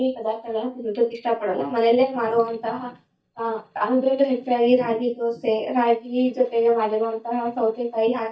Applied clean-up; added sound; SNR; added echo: neural mask model DeepFilterNet 3.